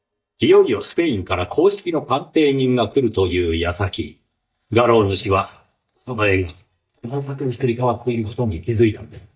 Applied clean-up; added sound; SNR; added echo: neural mask model DeepFilterNet 3.